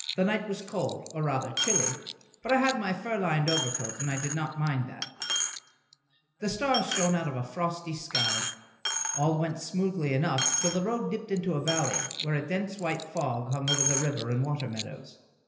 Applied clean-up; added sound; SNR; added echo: none; Coin (dropping); 4 dB; reverberation time 1.4 s.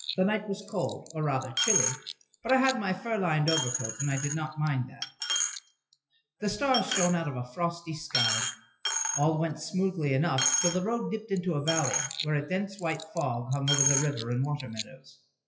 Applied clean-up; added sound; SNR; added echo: classical method WPE with log-MMSE.